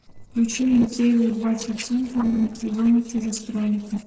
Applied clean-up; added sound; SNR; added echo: neural separator model SepFormer DNS4.